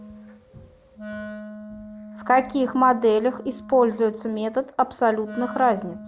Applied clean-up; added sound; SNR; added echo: none; Wind instrument, woodwind instrument; 15 dB; none.